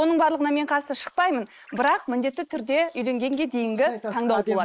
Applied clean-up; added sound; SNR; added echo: neural mask model Resemble Enhance denoiser.